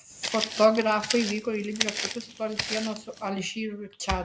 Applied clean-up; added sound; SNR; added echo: none; Walk, footsteps; 6 dB; none.